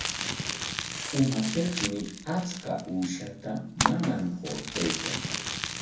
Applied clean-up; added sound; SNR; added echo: none; Crumpling, crinkling; 2 dB; reverberation time 0.6 s.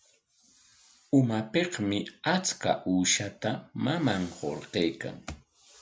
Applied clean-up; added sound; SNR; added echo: none; none; none; none.